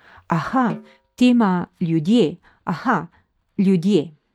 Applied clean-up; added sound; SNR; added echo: neural mask model DeepFilterNet 3.